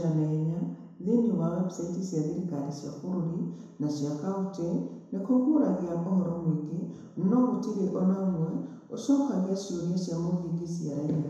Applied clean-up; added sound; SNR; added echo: none; none; none; reverberation time 1.0 s.